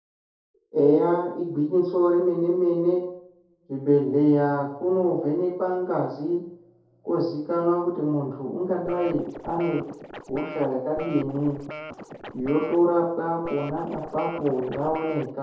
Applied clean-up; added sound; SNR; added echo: neural separator model SepFormer DNS4.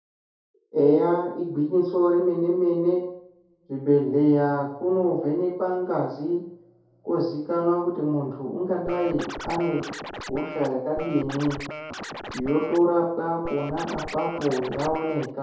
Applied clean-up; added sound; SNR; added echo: none; Scratching (performance technique); 11 dB; reverberation time 2.3 s.